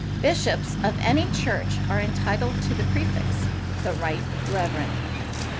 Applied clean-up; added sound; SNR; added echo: none; Truck; -3 dB; none.